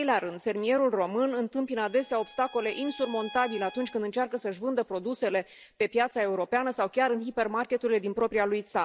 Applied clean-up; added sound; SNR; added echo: none; Bowed string instrument; 18 dB; none.